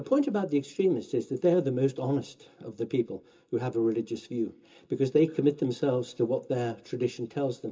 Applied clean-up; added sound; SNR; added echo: none; none; none; reverberation time 0.2 s.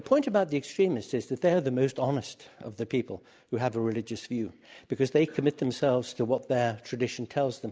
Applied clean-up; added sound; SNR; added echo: none; none; none; none.